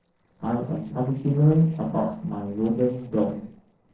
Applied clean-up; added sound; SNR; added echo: neural separator model SepFormer DNS4.